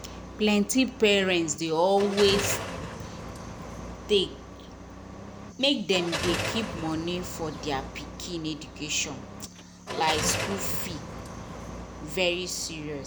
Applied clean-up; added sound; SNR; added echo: none; Car; 7 dB; none.